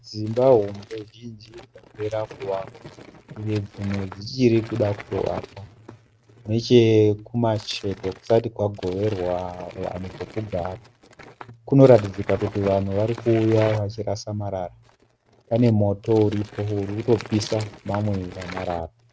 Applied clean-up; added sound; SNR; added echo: neural mask model RNNoise.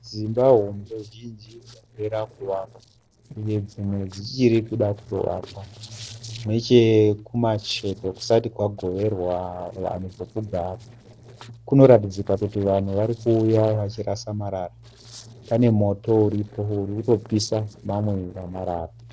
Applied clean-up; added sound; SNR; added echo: neural separator model SepFormer DNS4.